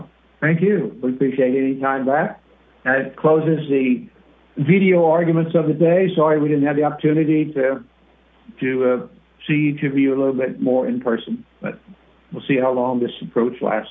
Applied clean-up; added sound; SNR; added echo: none; none; none; none.